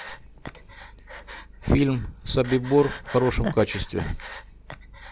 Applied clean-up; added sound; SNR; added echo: none; Breathing; 12 dB; none.